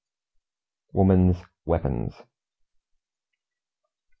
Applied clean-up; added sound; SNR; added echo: none; none; none; none.